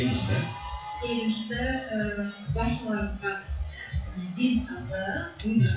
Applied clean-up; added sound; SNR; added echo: classical method WPE with log-MMSE.